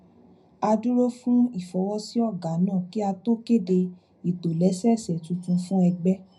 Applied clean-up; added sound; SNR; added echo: none; none; none; reverberation time 0.4 s.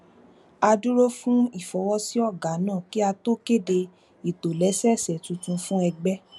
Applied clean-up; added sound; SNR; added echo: none; none; none; none.